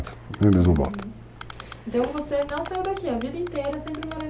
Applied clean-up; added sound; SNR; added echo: none; Typing; 18 dB; none.